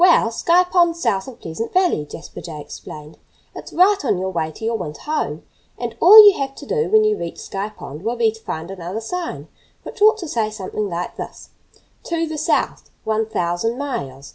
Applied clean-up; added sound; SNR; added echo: none; none; none; none.